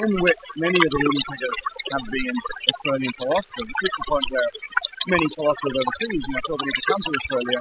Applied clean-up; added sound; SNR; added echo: classical method spectral subtraction.